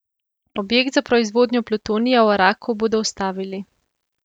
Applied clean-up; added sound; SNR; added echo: none; none; none; none.